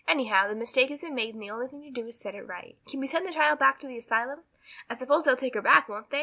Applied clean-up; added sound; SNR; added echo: none; none; none; none.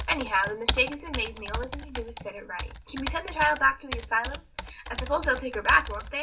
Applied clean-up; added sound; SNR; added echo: none; Computer keyboard; 6 dB; reverberation time 0.2 s.